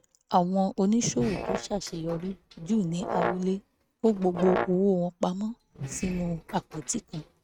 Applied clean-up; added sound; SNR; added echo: neural mask model RNNoise.